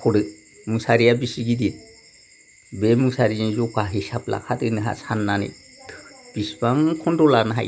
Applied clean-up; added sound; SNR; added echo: none; none; none; none.